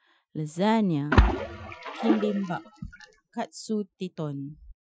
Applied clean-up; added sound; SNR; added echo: classical method Wiener filter.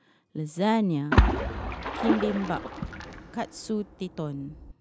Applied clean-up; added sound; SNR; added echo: none; Splash, splatter; -2 dB; none.